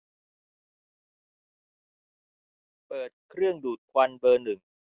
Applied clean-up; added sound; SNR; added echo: none; none; none; none.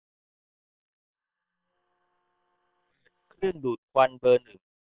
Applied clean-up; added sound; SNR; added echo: neural separator model SepFormer WHAM!.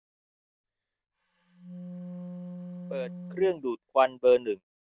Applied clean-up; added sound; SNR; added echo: none; Wind instrument, woodwind instrument; 12 dB; none.